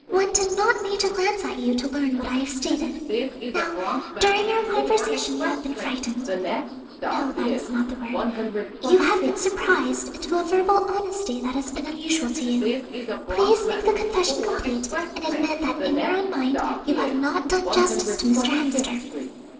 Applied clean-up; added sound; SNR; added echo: neural separator model SepFormer DNS4.